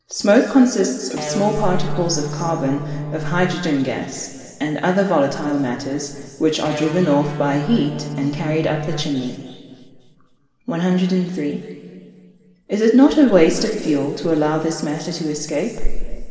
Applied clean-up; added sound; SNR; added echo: none; Electric guitar; 8 dB; reverberation time 2.1 s.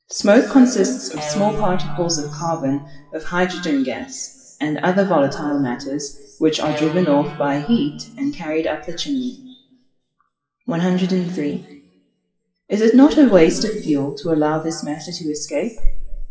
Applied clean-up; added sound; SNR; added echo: classical method WPE with log-MMSE.